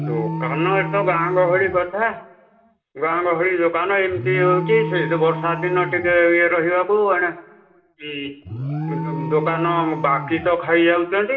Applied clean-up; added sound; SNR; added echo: none; Alarm; 9 dB; reverberation time 1.6 s.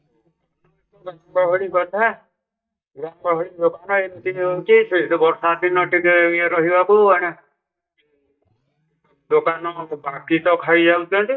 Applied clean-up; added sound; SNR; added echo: neural mask model DeepFilterNet 3.